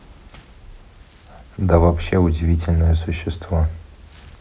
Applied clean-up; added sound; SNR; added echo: none; none; none; none.